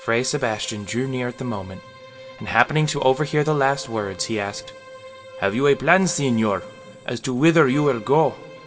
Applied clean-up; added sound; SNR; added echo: none; Bowed string instrument; 19 dB; reverberation time 1.4 s.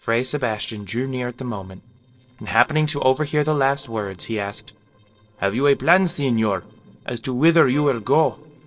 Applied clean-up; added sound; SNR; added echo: neural separator model SepFormer DNS4.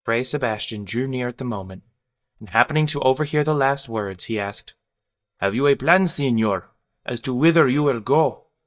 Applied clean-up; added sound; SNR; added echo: neural mask model DeepFilterNet 3.